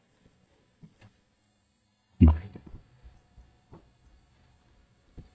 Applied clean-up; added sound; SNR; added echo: neural mask model DeepFilterNet 3.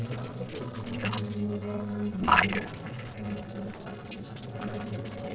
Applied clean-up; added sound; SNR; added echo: neural separator model SepFormer DNS4.